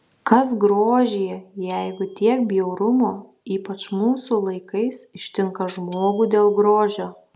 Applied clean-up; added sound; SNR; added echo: none; Bell; 19 dB; none.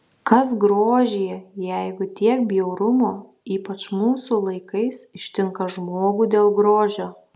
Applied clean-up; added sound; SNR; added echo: none; none; none; none.